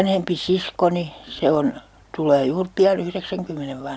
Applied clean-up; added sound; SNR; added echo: none; none; none; none.